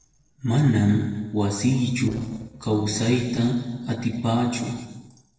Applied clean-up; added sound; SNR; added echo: neural separator model SepFormer DNS4.